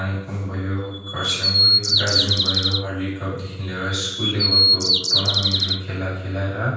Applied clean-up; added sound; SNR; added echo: none; Bird vocalization, bird call, bird song; -5 dB; reverberation time 1.2 s.